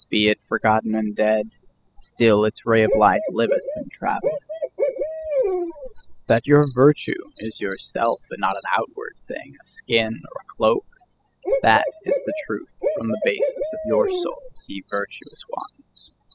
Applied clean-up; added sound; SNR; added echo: classical method spectral subtraction.